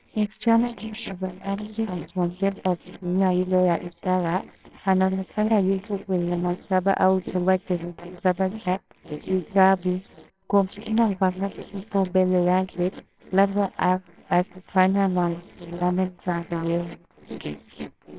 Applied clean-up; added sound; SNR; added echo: neural separator model SepFormer WHAMR!.